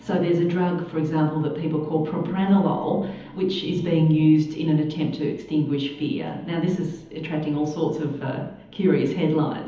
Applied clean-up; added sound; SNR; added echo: none; none; none; reverberation time 1.3 s.